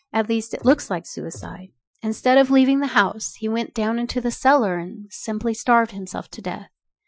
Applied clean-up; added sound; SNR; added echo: classical method Wiener filter.